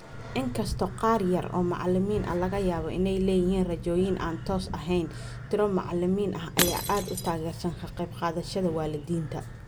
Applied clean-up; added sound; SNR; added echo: none; Shatter / Crushing; 5 dB; none.